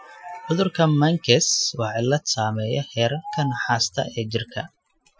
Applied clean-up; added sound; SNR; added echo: classical method Wiener filter.